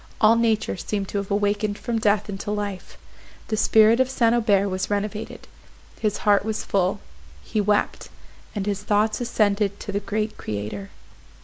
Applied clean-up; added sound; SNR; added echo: none; none; none; none.